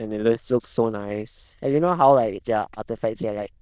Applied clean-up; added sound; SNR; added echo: neural diffusion model UNIVERSE++.